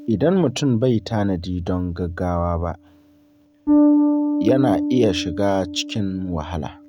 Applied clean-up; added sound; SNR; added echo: none; Bass guitar; 2 dB; none.